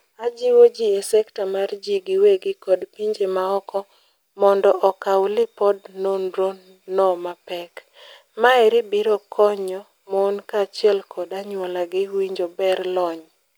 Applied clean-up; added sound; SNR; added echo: none; none; none; none.